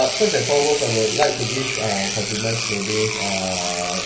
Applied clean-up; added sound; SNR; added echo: none; Engine / Domestic sounds, home sounds; 3 dB; reverberation time 1.9 s.